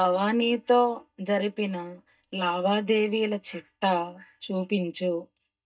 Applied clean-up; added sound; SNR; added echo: neural mask model DeepFilterNet 3.